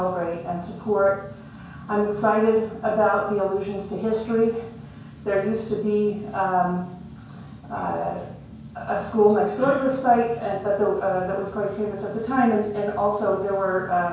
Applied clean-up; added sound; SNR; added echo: none; none; none; reverberation time 0.5 s.